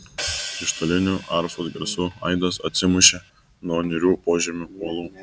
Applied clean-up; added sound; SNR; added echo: none; Hi-hat; 12 dB; none.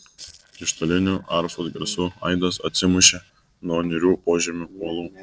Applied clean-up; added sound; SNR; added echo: neural separator model SepFormer DNS4.